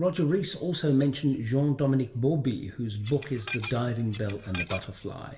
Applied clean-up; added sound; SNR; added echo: none; Dishes, pots, and pans / Glass; 12 dB; reverberation time 0.7 s.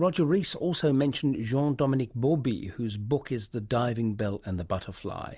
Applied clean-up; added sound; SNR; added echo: none; none; none; none.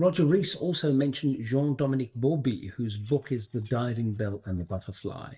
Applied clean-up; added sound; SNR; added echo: neural mask model DeepFilterNet 3.